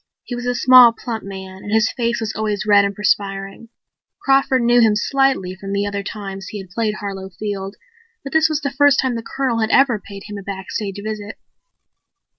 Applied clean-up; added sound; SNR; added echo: none; none; none; none.